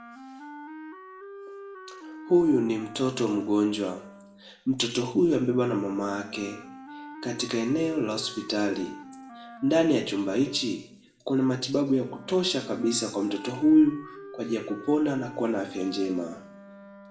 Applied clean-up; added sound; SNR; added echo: none; Wind instrument, woodwind instrument; 17 dB; reverberation time 0.5 s.